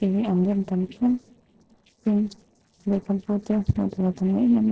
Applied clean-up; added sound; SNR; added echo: neural separator model SepFormer DNS4.